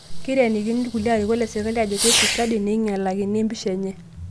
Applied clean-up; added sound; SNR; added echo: none; Fireworks; 5 dB; none.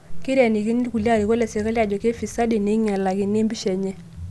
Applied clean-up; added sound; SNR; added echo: none; none; none; none.